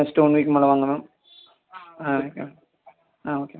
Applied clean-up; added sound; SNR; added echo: none; none; none; none.